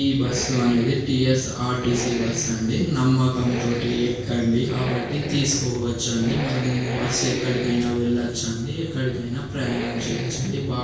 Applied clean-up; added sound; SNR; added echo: none; Accelerating, revving, vroom; 8 dB; reverberation time 0.6 s.